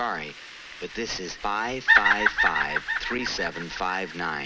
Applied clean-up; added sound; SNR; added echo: none; Bird vocalization, bird call, bird song; -3 dB; none.